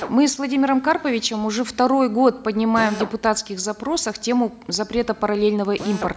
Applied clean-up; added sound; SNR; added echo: none; Drill; 17 dB; none.